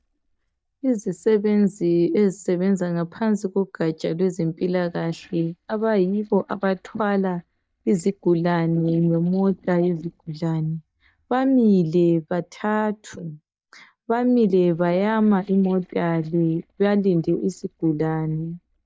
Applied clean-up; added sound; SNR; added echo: neural mask model DeepFilterNet 3.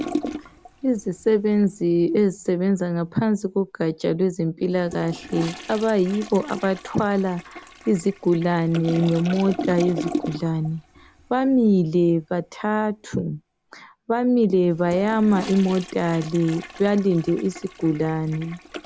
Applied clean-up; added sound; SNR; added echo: none; Toilet flush; 14 dB; none.